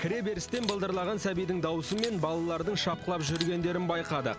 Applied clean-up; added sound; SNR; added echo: none; Camera; 15 dB; none.